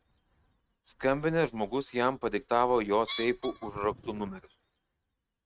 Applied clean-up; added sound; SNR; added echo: neural mask model RNNoise.